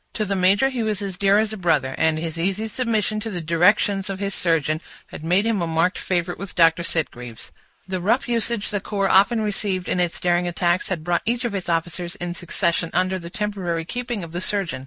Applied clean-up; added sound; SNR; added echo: neural mask model Resemble Enhance denoiser.